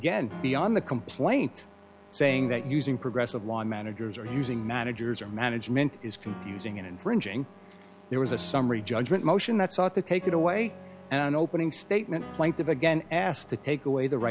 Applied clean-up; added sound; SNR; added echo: none; Piano; 17 dB; none.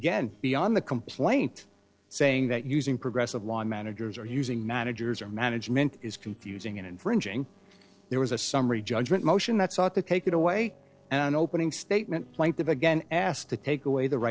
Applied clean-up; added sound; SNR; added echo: neural separator model SepFormer DNS4.